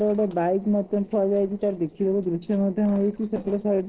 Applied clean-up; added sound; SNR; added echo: neural separator model SepFormer DNS4.